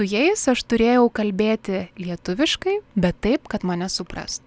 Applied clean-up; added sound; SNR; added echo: none; none; none; none.